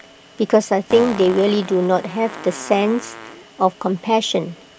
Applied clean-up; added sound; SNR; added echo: none; Fart; 16 dB; none.